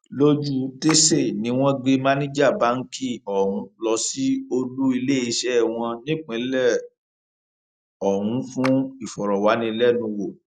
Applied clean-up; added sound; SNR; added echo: none; Clapping; 17 dB; none.